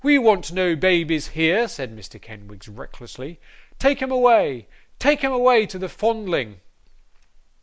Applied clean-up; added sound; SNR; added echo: none; none; none; none.